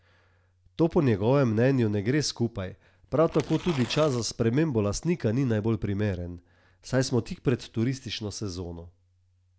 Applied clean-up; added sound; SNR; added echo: none; Tearing; 16 dB; none.